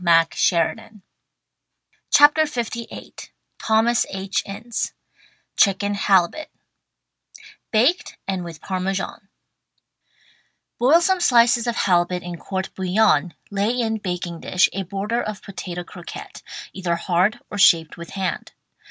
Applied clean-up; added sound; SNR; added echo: none; none; none; none.